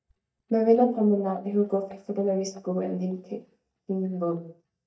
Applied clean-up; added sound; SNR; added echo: neural mask model DeepFilterNet 3.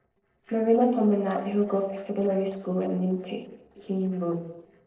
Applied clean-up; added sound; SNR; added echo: neural separator model SepFormer DNS4.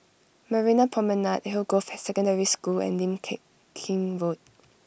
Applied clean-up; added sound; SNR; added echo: none; none; none; none.